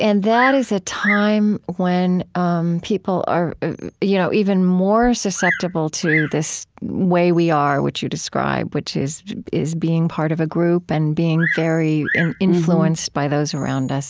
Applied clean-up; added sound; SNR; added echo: none; Bird vocalization, bird call, bird song; 12 dB; none.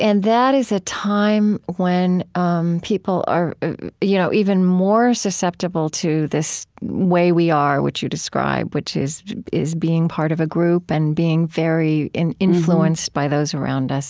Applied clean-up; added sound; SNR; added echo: none; none; none; none.